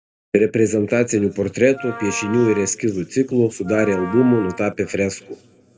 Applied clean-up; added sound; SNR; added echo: none; Wind instrument, woodwind instrument; 15 dB; reverberation time 2.1 s.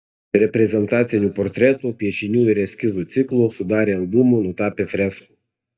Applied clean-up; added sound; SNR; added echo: neural mask model DeepFilterNet 3.